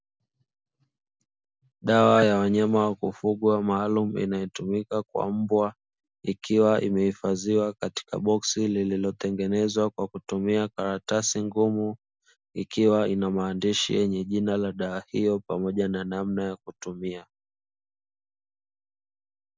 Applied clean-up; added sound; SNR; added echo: none; none; none; none.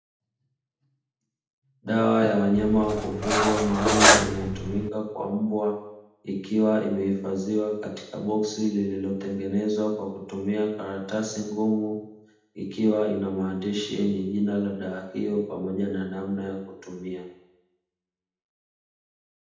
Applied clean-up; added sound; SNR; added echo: none; Cutlery, silverware; -4 dB; reverberation time 0.8 s.